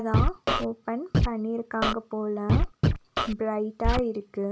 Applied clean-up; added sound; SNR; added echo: none; Scratching (performance technique); -3 dB; none.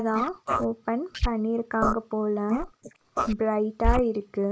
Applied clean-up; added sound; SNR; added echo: neural mask model Resemble Enhance denoiser.